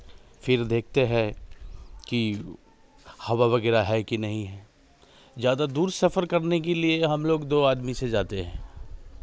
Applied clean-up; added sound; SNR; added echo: none; none; none; none.